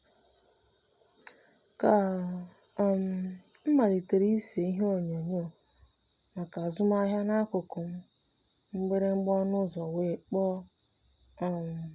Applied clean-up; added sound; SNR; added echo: none; none; none; none.